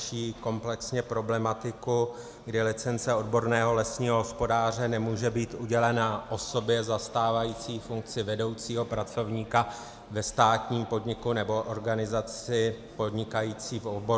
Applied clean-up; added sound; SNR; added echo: none; none; none; none.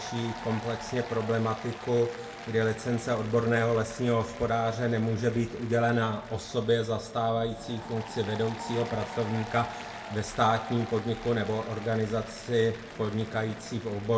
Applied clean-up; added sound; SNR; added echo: none; Applause; 14 dB; reverberation time 0.2 s.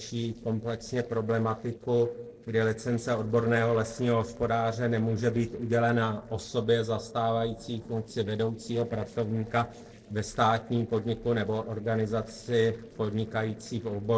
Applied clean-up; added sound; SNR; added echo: neural separator model SepFormer DNS4.